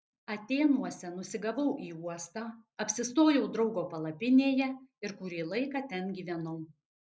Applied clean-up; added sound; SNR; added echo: none; none; none; none.